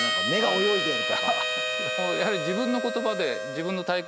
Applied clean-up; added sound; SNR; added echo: none; Harmonica; 0 dB; none.